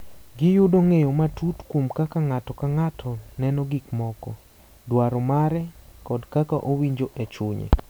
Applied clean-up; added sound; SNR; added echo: none; none; none; none.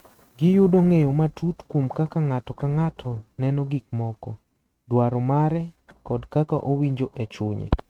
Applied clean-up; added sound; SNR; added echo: neural mask model RNNoise.